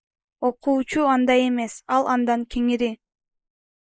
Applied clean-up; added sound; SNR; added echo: neural mask model Resemble Enhance denoiser.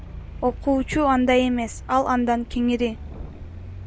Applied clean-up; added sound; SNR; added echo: none; Traffic noise, roadway noise; 14 dB; none.